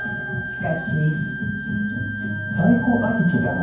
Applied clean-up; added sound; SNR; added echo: none; Wind instrument, woodwind instrument; 8 dB; reverberation time 0.9 s.